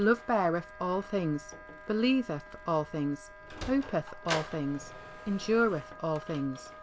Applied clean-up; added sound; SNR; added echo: none; Sliding door + Wind instrument, woodwind instrument; 13 dB; none.